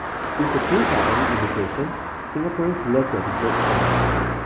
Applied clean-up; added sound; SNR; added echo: none; Car passing by; -2 dB; none.